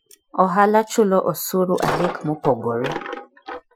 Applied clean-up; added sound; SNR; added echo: classical method Wiener filter.